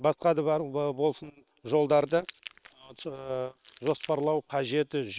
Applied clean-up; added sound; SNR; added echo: neural separator model SepFormer WHAM!.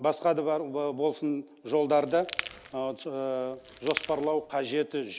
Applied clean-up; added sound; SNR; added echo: none; Crackle; 12 dB; none.